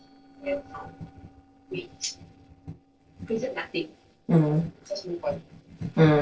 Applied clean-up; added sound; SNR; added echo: neural separator model SepFormer DNS4.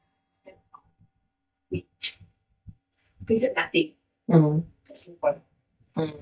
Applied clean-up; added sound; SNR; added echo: neural mask model DeepFilterNet 3.